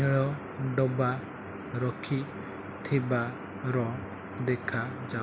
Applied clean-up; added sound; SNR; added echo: none; none; none; none.